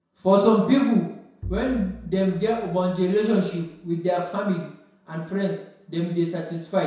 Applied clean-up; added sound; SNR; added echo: none; Bowed string instrument; 16 dB; reverberation time 0.7 s.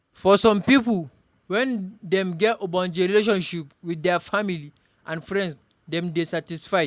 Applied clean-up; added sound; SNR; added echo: none; none; none; none.